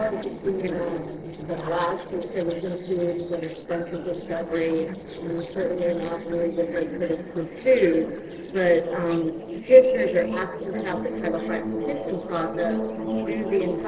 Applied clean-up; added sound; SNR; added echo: neural separator model SepFormer DNS4.